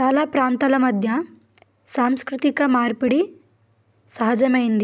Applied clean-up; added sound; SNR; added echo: none; none; none; none.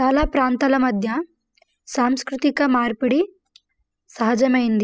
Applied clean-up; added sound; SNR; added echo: classical method spectral subtraction.